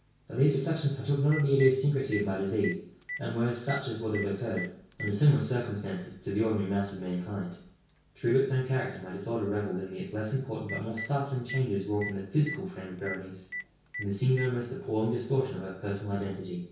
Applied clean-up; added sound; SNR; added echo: none; Telephone; 16 dB; reverberation time 0.6 s.